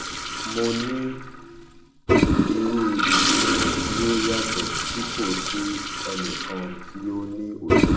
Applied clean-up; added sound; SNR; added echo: none; Toilet flush; -4 dB; reverberation time 0.7 s.